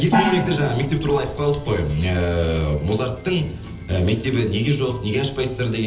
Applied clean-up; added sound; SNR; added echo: none; Gong; 6 dB; reverberation time 1.2 s.